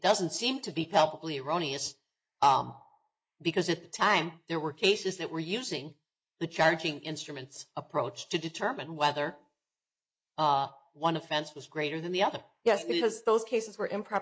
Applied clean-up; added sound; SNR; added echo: neural mask model Resemble Enhance denoiser.